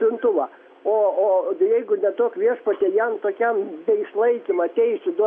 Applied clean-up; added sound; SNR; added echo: none; none; none; none.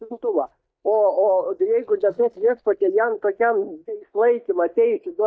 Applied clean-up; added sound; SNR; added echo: neural mask model DeepFilterNet 3.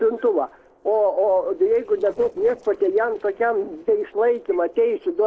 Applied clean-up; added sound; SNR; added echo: neural separator model SepFormer DNS4.